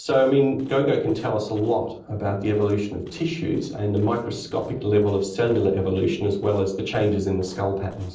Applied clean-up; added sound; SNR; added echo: neural separator model SepFormer DNS4.